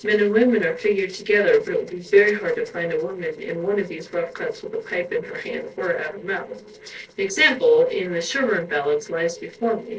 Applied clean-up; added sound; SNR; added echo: neural separator model SepFormer DNS4.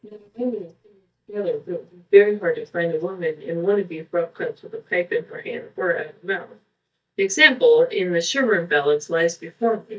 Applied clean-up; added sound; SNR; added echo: neural mask model DeepFilterNet 3.